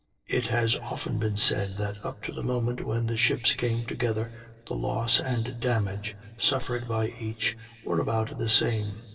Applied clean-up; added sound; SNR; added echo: neural separator model SepFormer DNS4.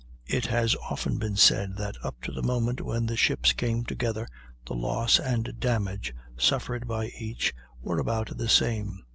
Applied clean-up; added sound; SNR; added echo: none; none; none; none.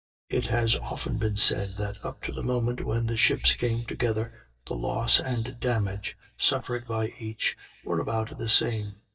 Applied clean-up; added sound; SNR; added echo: neural mask model DeepFilterNet 3.